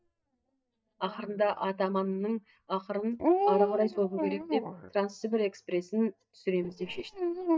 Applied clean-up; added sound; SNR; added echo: neural mask model DeepFilterNet 3.